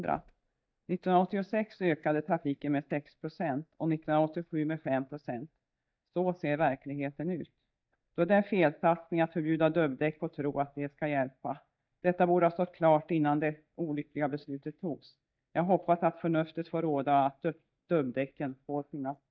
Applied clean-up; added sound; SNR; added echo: neural mask model DeepFilterNet 3.